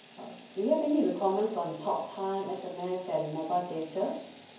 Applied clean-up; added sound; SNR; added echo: none; Water tap, faucet / Liquid; 19 dB; reverberation time 0.9 s.